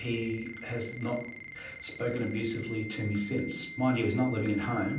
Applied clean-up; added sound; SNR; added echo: none; Ringtone; 12 dB; reverberation time 0.6 s.